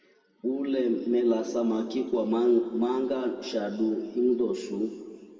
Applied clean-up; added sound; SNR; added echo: none; none; none; reverberation time 2.3 s.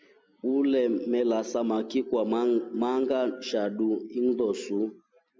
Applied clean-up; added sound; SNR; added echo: none; none; none; none.